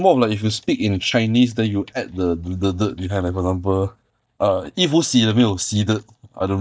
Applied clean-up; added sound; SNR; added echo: neural mask model DeepFilterNet 3.